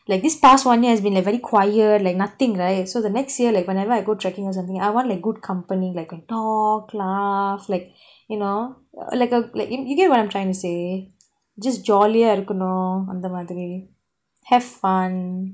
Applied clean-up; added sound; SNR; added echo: neural mask model Resemble Enhance denoiser.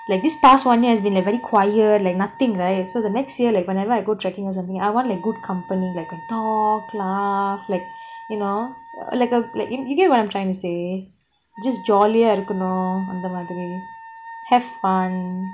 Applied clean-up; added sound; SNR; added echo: none; Wind instrument, woodwind instrument; 18 dB; none.